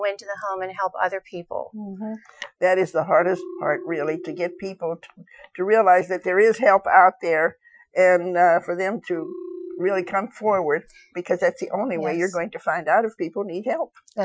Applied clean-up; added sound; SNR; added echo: classical method Wiener filter.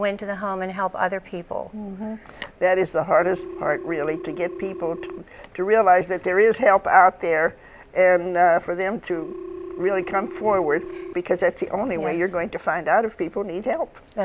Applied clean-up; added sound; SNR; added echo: none; Telephone; 17 dB; none.